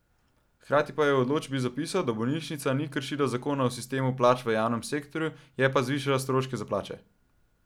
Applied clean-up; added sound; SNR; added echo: none; none; none; none.